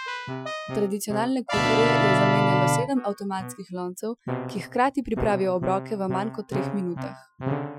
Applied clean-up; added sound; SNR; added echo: classical method Wiener filter.